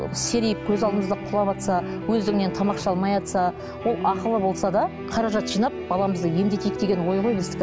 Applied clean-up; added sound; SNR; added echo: none; none; none; none.